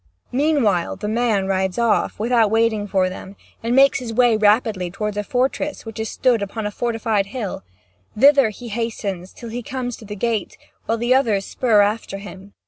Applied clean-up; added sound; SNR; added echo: none; none; none; none.